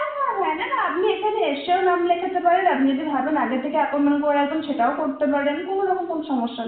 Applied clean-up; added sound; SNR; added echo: none; none; none; reverberation time 0.7 s.